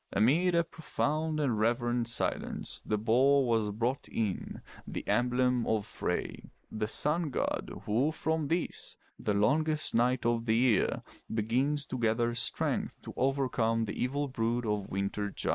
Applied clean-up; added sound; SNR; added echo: neural mask model Resemble Enhance denoiser.